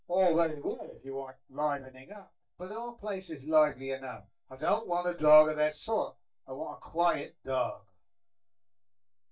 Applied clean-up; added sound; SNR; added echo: neural mask model DeepFilterNet 3.